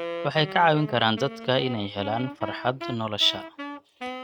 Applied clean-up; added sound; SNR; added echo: neural mask model RNNoise.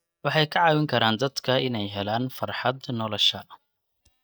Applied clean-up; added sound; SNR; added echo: neural mask model DeepFilterNet 3.